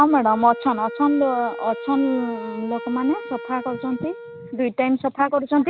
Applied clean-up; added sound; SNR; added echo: none; Wind instrument, woodwind instrument; 13 dB; none.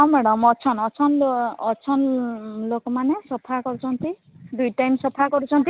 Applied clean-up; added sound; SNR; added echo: none; none; none; none.